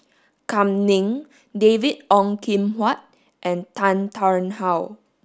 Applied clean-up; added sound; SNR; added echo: none; none; none; none.